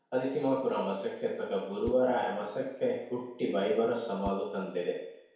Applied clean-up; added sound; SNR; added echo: none; Whoosh, swoosh, swish; 20 dB; reverberation time 0.9 s.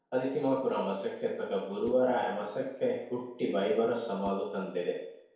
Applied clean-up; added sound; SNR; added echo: neural separator model SepFormer DNS4.